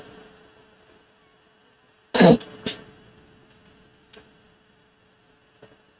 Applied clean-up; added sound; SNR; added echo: neural mask model RNNoise.